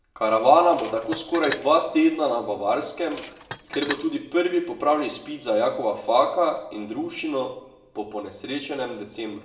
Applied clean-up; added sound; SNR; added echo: none; Tools; 10 dB; reverberation time 0.7 s.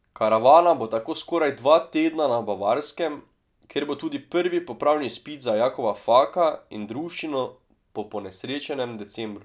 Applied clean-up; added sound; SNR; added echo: none; none; none; none.